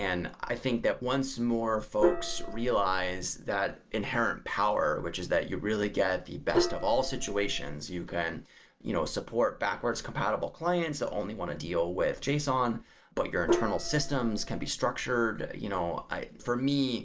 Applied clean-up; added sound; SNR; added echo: none; Gong; 1 dB; none.